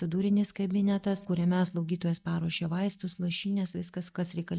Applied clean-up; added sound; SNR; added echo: neural mask model DeepFilterNet 3.